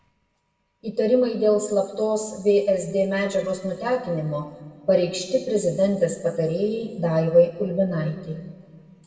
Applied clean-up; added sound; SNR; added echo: none; none; none; reverberation time 1.7 s.